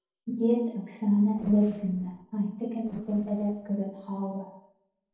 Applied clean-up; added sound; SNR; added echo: neural separator model SepFormer DNS4.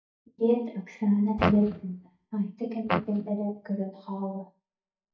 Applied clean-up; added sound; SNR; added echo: neural mask model DeepFilterNet 3.